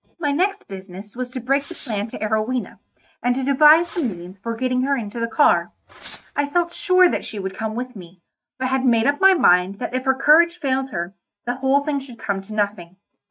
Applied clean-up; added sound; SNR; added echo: neural mask model RNNoise.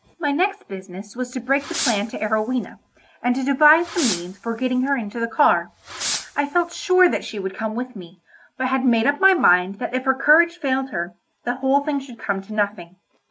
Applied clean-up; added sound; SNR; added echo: none; Fireworks; 11 dB; none.